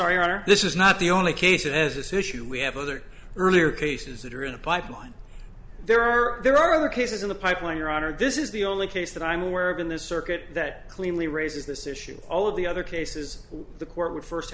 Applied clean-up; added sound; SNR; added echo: none; none; none; none.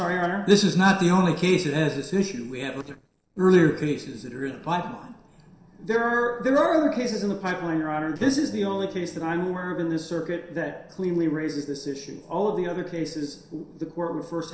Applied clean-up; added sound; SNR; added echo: neural separator model SepFormer DNS4.